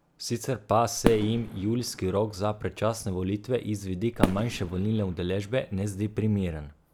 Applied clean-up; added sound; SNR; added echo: none; Fireworks; 6 dB; none.